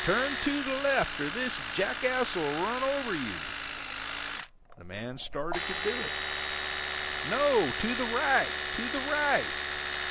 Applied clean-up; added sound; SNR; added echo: none; Domestic sounds, home sounds; 3 dB; none.